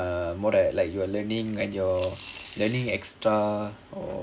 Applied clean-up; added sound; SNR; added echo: none; Coin (dropping) / Glass; 20 dB; none.